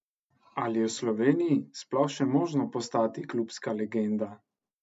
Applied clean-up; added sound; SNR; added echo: none; none; none; none.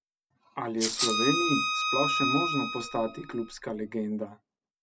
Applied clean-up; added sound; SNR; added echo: none; Rattle (instrument) + Bowed string instrument; -2 dB; none.